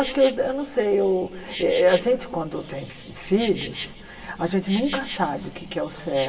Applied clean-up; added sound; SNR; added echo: none; Insect; 15 dB; reverberation time 2.9 s.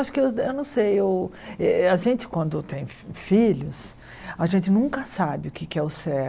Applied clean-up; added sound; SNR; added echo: none; none; none; none.